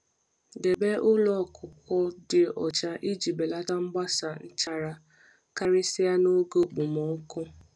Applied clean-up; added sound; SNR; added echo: none; none; none; none.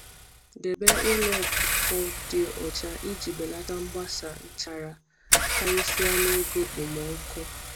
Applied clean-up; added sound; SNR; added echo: none; Engine / Car; -2 dB; none.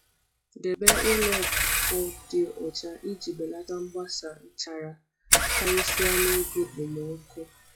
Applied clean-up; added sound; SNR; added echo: classical method log-MMSE.